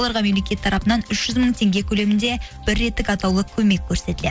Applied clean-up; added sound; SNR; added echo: none; none; none; none.